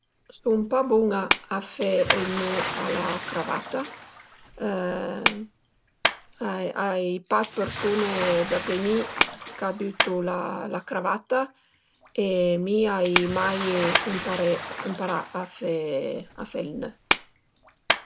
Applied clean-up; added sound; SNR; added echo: none; Bathtub (filling or washing) / Splash, splatter + Clapping; 5 dB; none.